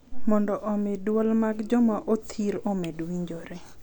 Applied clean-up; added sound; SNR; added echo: none; none; none; none.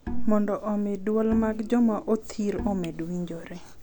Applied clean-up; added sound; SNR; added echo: none; Bowed string instrument; 14 dB; none.